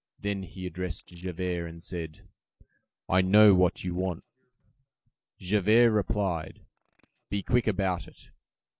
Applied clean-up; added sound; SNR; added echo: neural separator model SepFormer DNS4.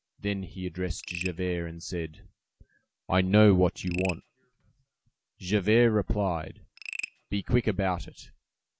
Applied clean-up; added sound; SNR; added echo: none; Frog; 16 dB; none.